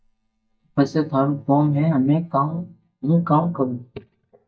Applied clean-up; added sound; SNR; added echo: neural mask model DeepFilterNet 3.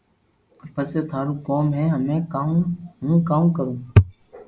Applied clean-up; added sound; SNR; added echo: none; none; none; none.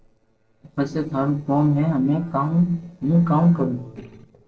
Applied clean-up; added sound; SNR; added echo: neural separator model SepFormer DNS4.